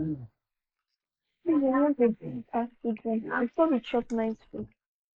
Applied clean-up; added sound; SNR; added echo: neural mask model Resemble Enhance denoiser.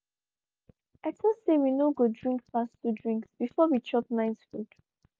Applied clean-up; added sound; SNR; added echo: none; none; none; none.